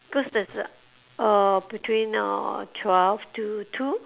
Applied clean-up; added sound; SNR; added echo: none; none; none; none.